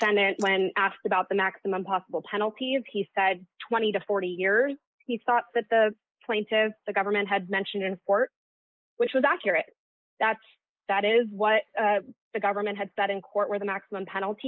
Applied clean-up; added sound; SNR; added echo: neural mask model Resemble Enhance denoiser.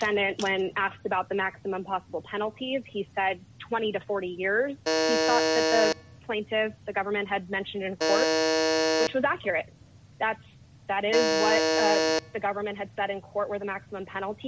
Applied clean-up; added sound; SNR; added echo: none; Alarm; -4 dB; none.